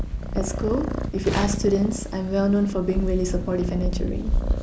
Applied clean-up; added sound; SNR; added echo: none; Purr; 2 dB; none.